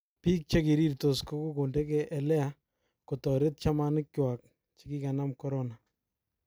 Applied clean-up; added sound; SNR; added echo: none; none; none; none.